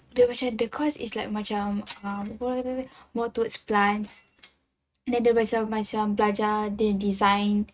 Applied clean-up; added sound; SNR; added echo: neural mask model RNNoise.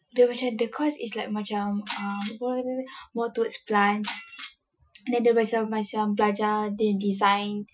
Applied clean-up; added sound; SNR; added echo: classical method Wiener filter.